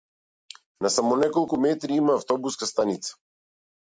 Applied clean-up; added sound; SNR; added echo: none; none; none; none.